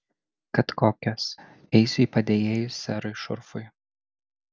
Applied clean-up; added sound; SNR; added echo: none; none; none; none.